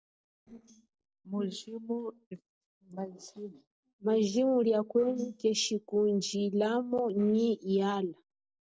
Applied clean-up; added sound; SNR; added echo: neural separator model SepFormer DNS4.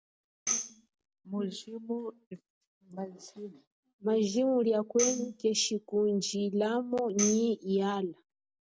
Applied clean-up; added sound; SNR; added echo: none; Tambourine; 7 dB; none.